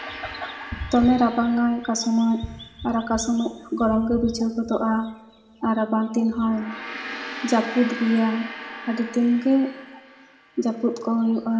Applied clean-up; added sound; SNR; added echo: none; Gong; 16 dB; reverberation time 1.4 s.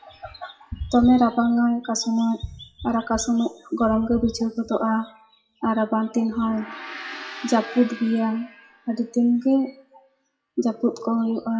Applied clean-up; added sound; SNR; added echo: classical method WPE with log-MMSE.